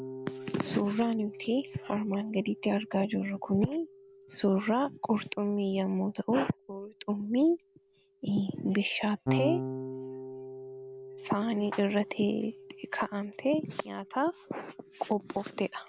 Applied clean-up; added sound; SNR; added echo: none; Electric guitar / Bass guitar; 11 dB; none.